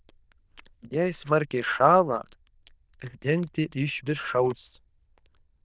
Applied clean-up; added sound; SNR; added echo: neural diffusion model UNIVERSE++.